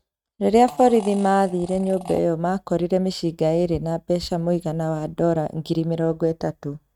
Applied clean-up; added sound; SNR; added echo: neural mask model RNNoise.